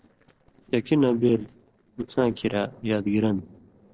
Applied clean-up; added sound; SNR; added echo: neural separator model SepFormer DNS4.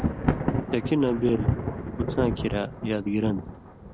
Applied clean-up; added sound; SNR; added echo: none; Thunder; 1 dB; none.